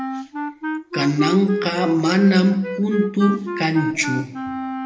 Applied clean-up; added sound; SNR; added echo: none; Wind instrument, woodwind instrument; 7 dB; reverberation time 0.7 s.